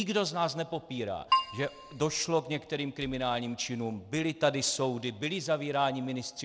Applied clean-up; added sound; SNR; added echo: none; Keyboard (musical); 0 dB; none.